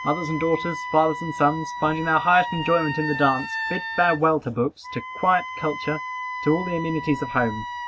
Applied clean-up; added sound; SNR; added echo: none; Wind instrument, woodwind instrument; 8 dB; none.